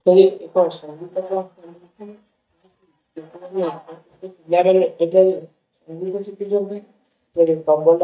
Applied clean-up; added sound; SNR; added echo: neural mask model DeepFilterNet 3.